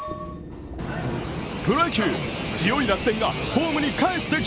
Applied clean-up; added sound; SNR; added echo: none; Mechanisms + Wind instrument, woodwind instrument; 10 dB; none.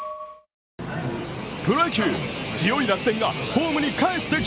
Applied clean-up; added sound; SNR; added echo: none; none; none; none.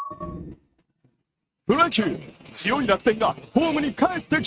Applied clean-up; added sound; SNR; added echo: neural mask model RNNoise.